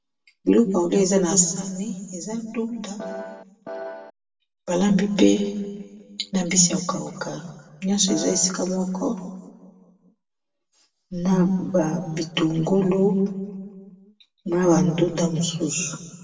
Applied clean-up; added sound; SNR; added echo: none; Piano; 11 dB; reverberation time 1.3 s.